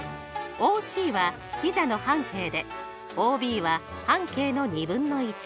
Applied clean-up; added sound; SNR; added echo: none; none; none; none.